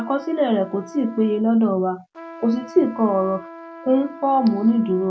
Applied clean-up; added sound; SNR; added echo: none; Trumpet; 18 dB; none.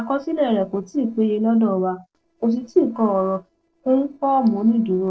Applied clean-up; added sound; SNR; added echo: neural separator model SepFormer DNS4.